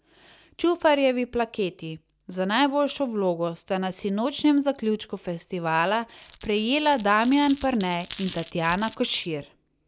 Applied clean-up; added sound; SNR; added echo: none; Glass; 20 dB; none.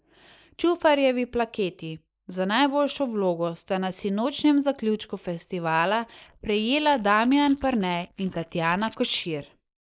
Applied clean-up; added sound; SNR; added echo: neural mask model Resemble Enhance denoiser.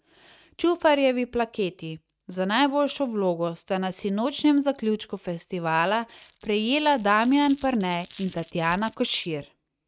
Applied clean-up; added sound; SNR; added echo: neural mask model RNNoise.